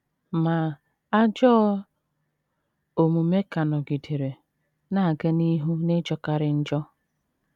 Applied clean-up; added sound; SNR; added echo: none; none; none; none.